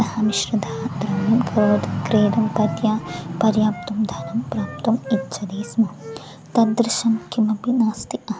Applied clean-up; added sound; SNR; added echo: none; Wind instrument, woodwind instrument; 17 dB; none.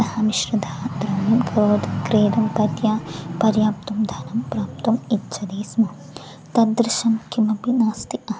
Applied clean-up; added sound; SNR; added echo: none; none; none; none.